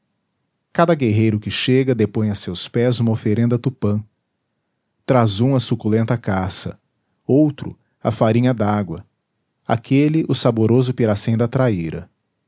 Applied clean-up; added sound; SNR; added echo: none; none; none; none.